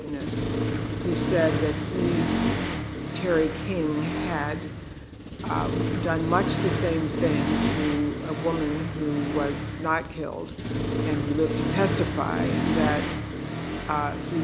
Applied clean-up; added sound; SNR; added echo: none; Accelerating, revving, vroom; -1 dB; none.